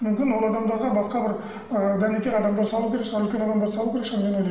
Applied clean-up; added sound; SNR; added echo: none; none; none; reverberation time 1.0 s.